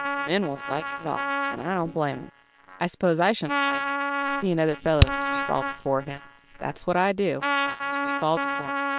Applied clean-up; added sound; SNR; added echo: neural separator model SepFormer WHAM!.